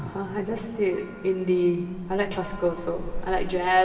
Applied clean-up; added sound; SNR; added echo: none; Church bell; 10 dB; reverberation time 2.5 s.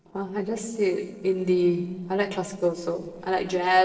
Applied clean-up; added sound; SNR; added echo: neural separator model SepFormer DNS4.